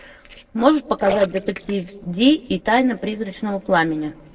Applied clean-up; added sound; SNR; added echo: neural separator model SepFormer DNS4.